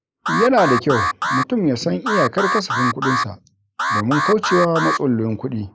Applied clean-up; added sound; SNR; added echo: neural mask model Resemble Enhance denoiser.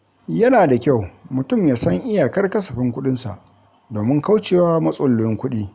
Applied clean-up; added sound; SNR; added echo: none; none; none; none.